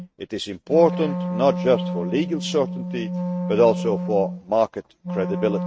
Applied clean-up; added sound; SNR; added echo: neural mask model RNNoise.